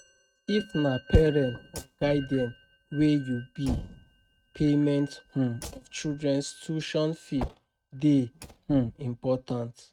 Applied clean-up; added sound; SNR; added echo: neural mask model RNNoise.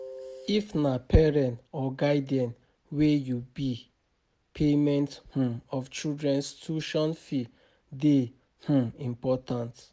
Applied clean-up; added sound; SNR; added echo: none; none; none; none.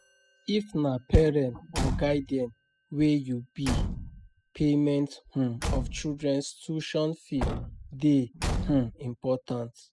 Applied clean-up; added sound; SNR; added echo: classical method spectral subtraction.